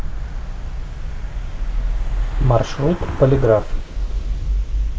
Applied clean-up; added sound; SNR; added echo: neural mask model Resemble Enhance denoiser.